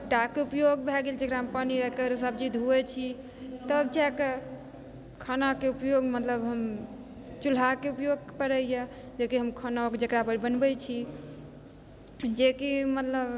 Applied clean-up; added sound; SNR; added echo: none; none; none; none.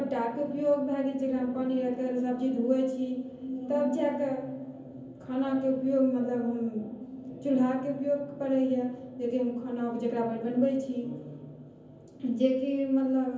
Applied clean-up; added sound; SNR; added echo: none; none; none; reverberation time 0.7 s.